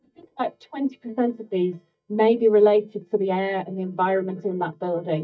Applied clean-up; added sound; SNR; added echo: neural mask model DeepFilterNet 3.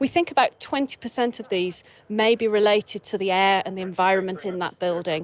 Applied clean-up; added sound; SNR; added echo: none; none; none; none.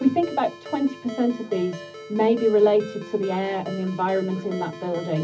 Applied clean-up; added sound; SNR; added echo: none; Ringtone; 15 dB; reverberation time 0.4 s.